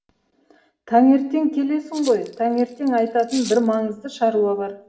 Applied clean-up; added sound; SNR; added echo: none; Rattle (instrument); 19 dB; reverberation time 0.7 s.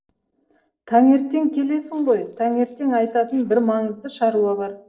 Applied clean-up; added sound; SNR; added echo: neural separator model SepFormer DNS4.